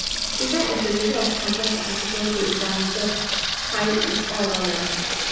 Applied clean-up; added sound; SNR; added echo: none; Sink (filling or washing) / Water tap, faucet; 0 dB; reverberation time 1.1 s.